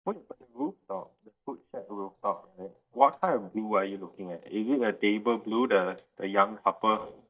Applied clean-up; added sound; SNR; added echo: neural mask model DeepFilterNet 3.